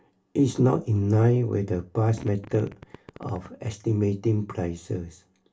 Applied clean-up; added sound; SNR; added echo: none; Fart; 19 dB; reverberation time 0.2 s.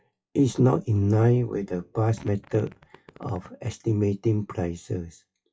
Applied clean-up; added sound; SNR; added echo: classical method WPE with log-MMSE.